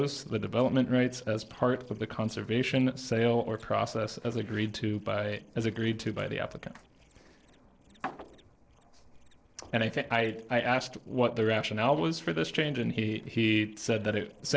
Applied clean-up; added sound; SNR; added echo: neural separator model SepFormer DNS4.